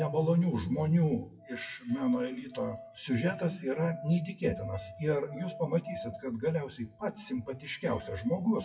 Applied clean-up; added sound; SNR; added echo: classical method WPE with log-MMSE.